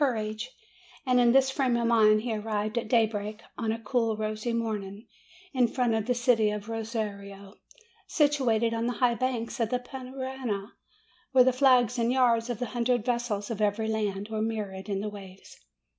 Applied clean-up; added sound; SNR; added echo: none; none; none; none.